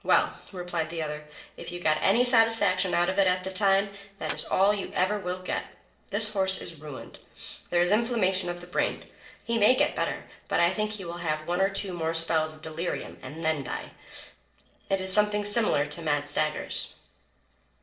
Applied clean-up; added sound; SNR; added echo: neural separator model SepFormer DNS4.